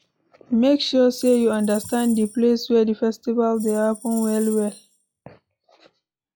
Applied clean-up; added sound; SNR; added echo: classical method log-MMSE.